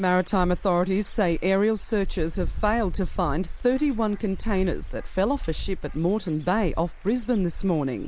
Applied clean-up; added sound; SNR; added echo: none; Bird / Dog; 6 dB; none.